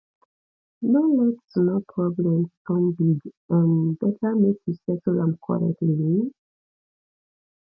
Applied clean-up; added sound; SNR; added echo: none; none; none; none.